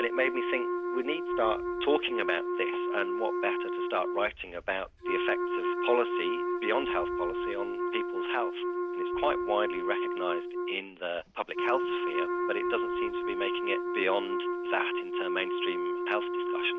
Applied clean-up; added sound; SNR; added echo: none; Wind instrument, woodwind instrument; -2 dB; none.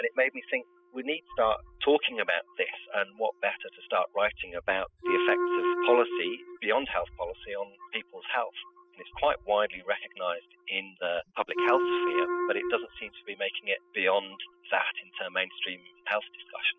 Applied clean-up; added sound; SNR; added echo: classical method spectral subtraction.